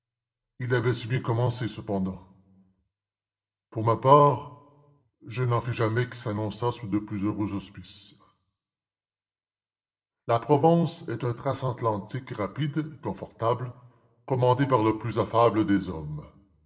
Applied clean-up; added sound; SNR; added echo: none; none; none; reverberation time 0.7 s.